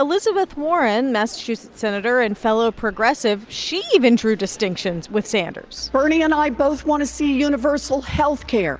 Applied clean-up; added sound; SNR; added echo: none; none; none; none.